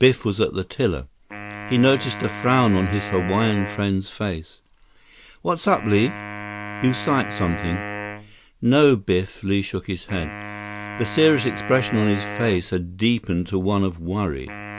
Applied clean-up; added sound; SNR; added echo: none; Wind instrument, woodwind instrument; 12 dB; none.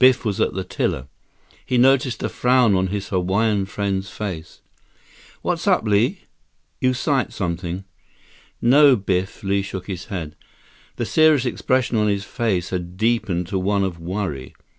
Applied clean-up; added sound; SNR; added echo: none; none; none; none.